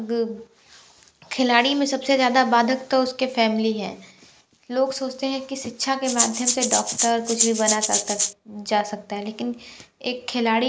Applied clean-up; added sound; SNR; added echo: none; Rattle (instrument); 0 dB; none.